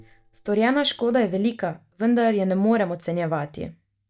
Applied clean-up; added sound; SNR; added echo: neural mask model DeepFilterNet 3.